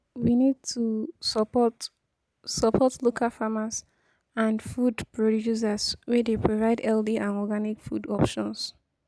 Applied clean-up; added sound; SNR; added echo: none; none; none; none.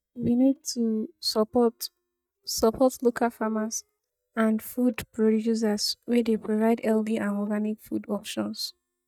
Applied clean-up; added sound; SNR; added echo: neural mask model DeepFilterNet 3.